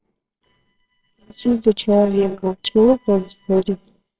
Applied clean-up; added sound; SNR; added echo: neural separator model SepFormer WHAMR!.